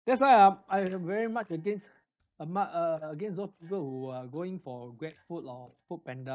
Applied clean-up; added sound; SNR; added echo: neural mask model DeepFilterNet 3.